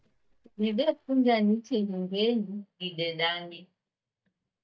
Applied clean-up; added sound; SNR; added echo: neural mask model DeepFilterNet 3.